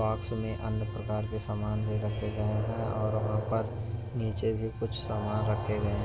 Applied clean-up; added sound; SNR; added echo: none; Bowed string instrument; 19 dB; none.